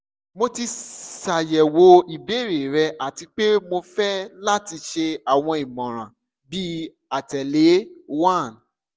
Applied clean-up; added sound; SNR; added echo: none; none; none; none.